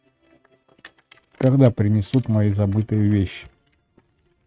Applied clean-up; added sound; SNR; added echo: neural mask model RNNoise.